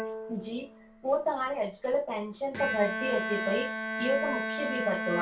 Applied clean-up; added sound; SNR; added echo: none; Bowed string instrument; 4 dB; reverberation time 0.2 s.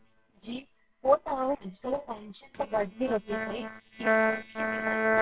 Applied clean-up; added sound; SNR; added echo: neural separator model SepFormer WHAMR!.